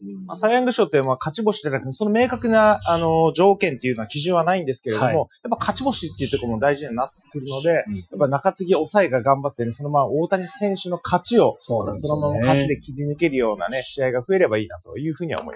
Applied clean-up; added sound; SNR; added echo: classical method Wiener filter.